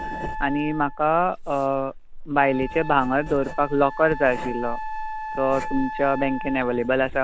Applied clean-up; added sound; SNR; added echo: none; Wind instrument, woodwind instrument + Writing; 8 dB; none.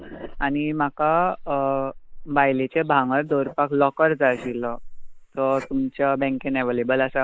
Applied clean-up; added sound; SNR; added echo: neural mask model Resemble Enhance denoiser.